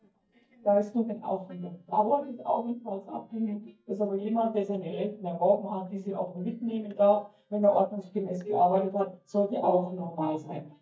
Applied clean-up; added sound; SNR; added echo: neural mask model DeepFilterNet 3.